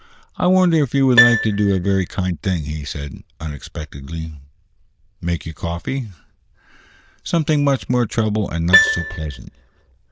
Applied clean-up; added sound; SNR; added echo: neural diffusion model UNIVERSE++.